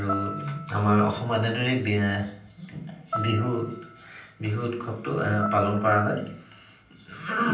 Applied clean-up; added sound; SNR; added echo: none; Piano; 11 dB; reverberation time 0.6 s.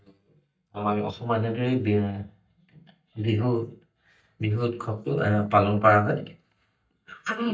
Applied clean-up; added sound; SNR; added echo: neural mask model DeepFilterNet 3.